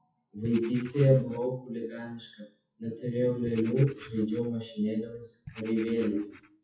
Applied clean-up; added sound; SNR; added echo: classical method WPE with log-MMSE.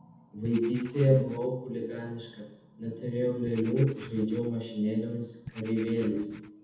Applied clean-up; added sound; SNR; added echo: none; Writing; 17 dB; reverberation time 0.8 s.